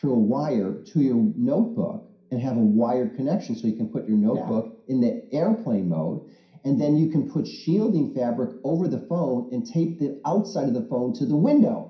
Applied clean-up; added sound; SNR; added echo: none; none; none; reverberation time 0.5 s.